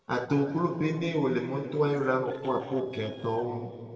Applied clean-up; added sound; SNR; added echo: neural separator model SepFormer DNS4.